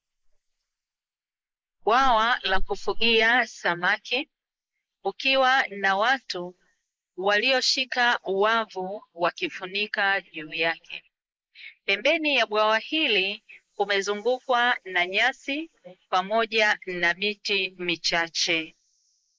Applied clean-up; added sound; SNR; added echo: neural mask model Resemble Enhance denoiser.